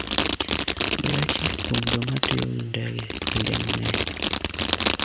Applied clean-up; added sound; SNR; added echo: none; Fireworks; -3 dB; none.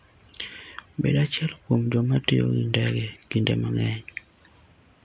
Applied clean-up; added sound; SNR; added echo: none; none; none; none.